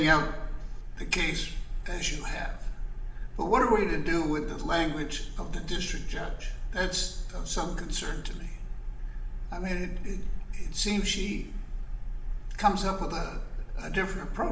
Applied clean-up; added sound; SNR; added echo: none; none; none; reverberation time 0.7 s.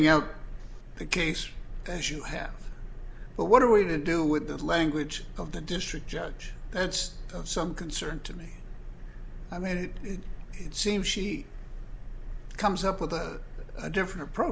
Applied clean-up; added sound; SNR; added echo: none; none; none; none.